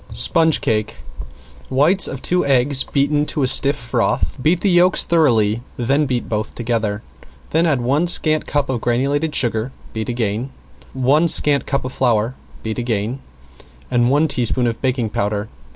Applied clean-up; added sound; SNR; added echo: none; none; none; none.